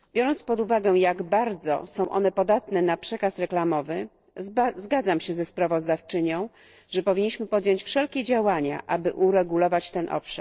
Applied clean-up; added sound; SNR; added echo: neural separator model SepFormer DNS4.